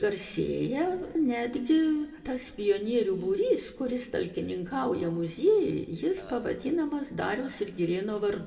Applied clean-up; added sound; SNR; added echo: none; Burping, eructation; 20 dB; reverberation time 1.7 s.